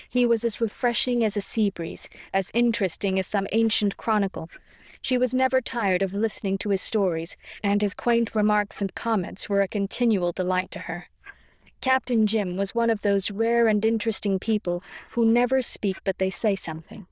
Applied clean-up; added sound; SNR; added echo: neural diffusion model UNIVERSE++.